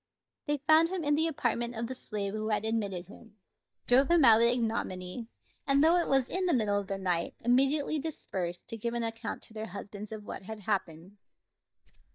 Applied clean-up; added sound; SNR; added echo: neural mask model DeepFilterNet 3.